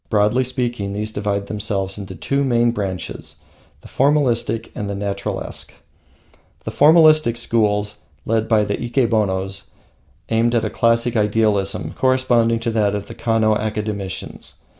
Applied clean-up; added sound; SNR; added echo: none; none; none; none.